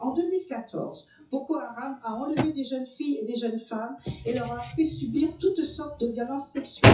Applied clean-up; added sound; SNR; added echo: classical method WPE with log-MMSE.